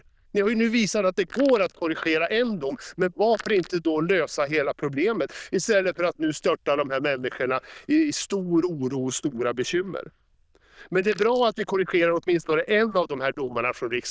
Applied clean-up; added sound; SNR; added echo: neural diffusion model UNIVERSE++.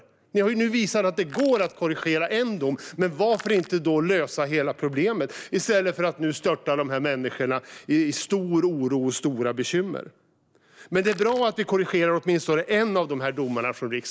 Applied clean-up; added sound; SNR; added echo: neural mask model Resemble Enhance denoiser.